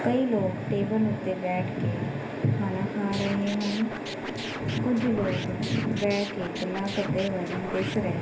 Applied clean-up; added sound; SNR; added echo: none; Scratching (performance technique); 12 dB; reverberation time 0.3 s.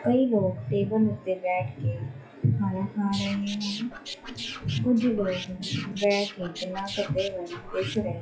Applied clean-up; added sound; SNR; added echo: classical method WPE with log-MMSE.